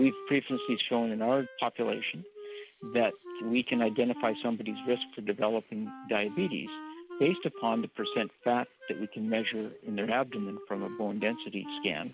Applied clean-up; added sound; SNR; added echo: none; Wind instrument, woodwind instrument; 14 dB; none.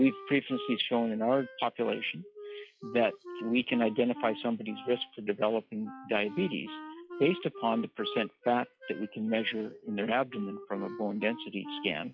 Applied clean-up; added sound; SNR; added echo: classical method log-MMSE.